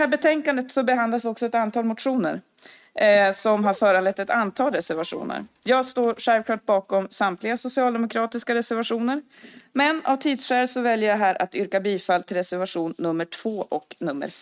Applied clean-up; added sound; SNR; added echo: neural mask model RNNoise.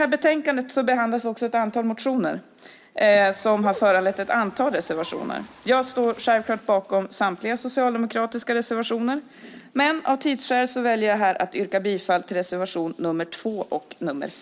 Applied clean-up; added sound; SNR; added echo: none; Bird; 19 dB; none.